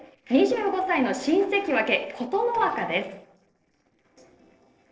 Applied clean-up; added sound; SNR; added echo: neural separator model SepFormer DNS4.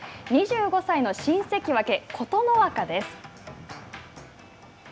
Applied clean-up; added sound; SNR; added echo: none; none; none; none.